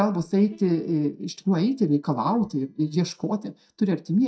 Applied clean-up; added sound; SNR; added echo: neural mask model DeepFilterNet 3.